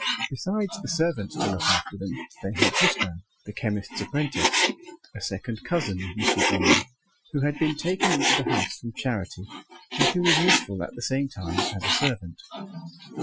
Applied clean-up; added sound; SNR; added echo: classical method Wiener filter.